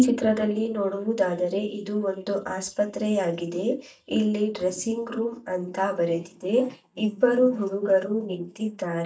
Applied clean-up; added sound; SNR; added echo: neural mask model DeepFilterNet 3.